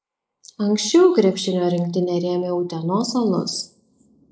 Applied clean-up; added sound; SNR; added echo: neural mask model Resemble Enhance denoiser.